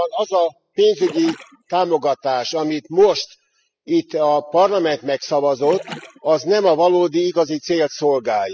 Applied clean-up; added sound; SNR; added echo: classical method spectral subtraction.